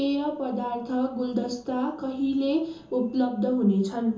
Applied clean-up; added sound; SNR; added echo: none; none; none; reverberation time 0.6 s.